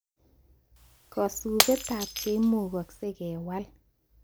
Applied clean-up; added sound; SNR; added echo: none; Shatter; 3 dB; none.